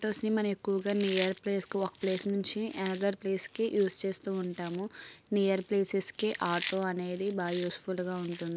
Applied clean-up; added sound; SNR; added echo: none; Chewing, mastication; 11 dB; none.